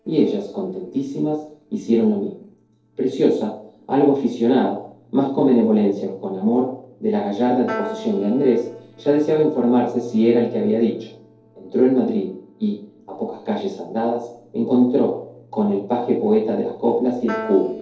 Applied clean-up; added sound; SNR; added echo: neural separator model SepFormer DNS4.